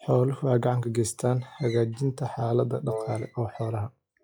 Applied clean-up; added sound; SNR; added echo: classical method log-MMSE.